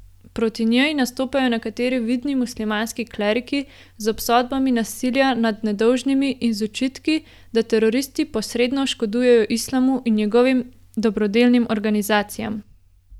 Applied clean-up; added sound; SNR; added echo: none; none; none; none.